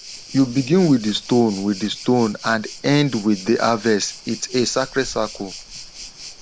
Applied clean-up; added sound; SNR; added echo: none; Waves, surf; 16 dB; none.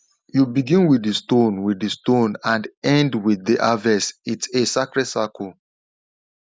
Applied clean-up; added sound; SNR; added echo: none; none; none; none.